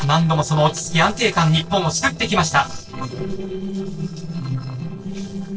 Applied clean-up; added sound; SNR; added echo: neural separator model SepFormer DNS4.